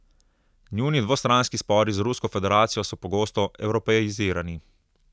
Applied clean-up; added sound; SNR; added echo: none; none; none; none.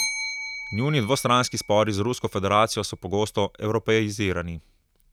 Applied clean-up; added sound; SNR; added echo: none; Bell; 13 dB; none.